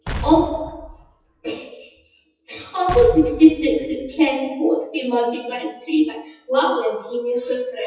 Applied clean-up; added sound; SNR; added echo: classical method WPE with log-MMSE.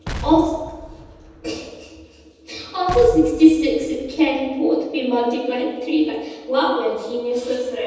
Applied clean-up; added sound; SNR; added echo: none; Explosion; 13 dB; reverberation time 1.1 s.